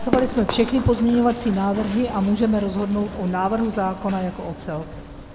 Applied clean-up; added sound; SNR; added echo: none; Run; 10 dB; none.